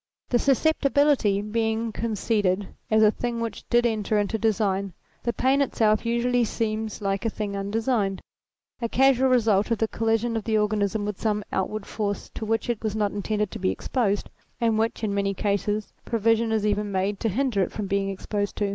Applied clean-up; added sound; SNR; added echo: none; none; none; none.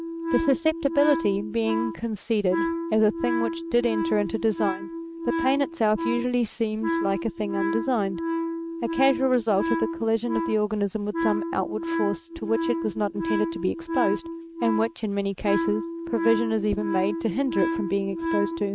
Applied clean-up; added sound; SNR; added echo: neural mask model RNNoise.